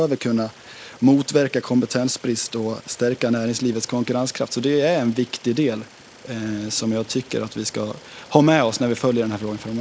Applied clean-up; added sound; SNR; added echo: neural mask model Resemble Enhance denoiser.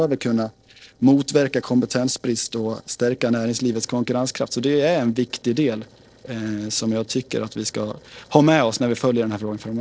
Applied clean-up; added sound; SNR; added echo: neural separator model SepFormer DNS4.